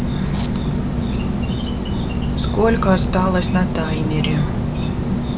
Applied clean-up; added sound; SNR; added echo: none; Insect; -3 dB; none.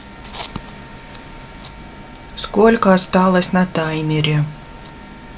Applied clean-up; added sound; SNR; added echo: none; none; none; none.